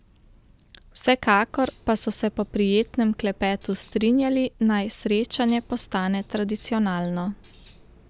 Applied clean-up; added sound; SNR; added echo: none; Cutlery, silverware; 20 dB; none.